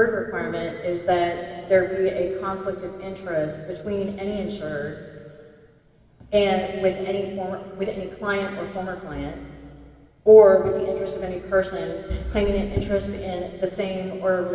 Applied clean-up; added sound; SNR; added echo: none; none; none; reverberation time 2.5 s.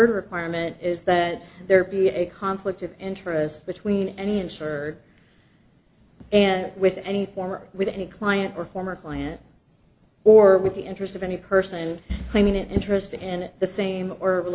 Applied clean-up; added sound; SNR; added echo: none; none; none; none.